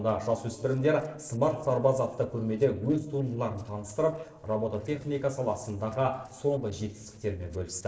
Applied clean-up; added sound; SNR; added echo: neural separator model SepFormer DNS4.